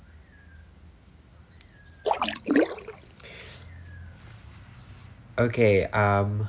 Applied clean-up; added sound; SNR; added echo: none; Splash, splatter; -3 dB; none.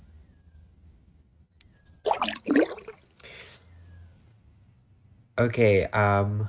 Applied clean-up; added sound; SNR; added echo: neural mask model RNNoise.